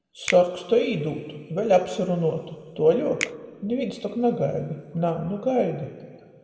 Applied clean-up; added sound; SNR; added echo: none; Finger snapping; 15 dB; reverberation time 2.1 s.